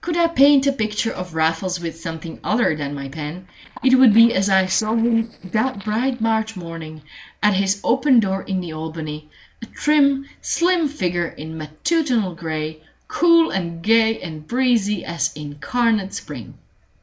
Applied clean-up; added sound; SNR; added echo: neural separator model SepFormer DNS4.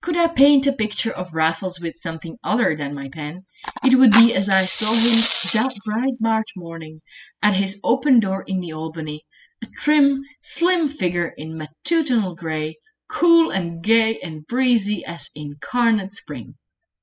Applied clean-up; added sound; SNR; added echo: classical method spectral subtraction.